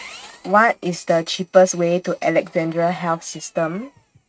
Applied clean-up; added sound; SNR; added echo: neural mask model RNNoise.